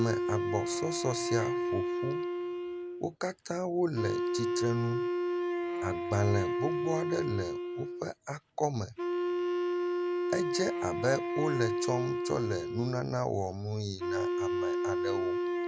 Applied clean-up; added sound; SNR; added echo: none; Wind instrument, woodwind instrument; -1 dB; none.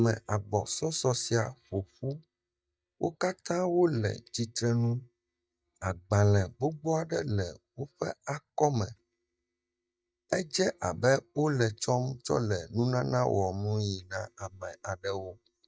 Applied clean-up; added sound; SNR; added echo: neural mask model DeepFilterNet 3.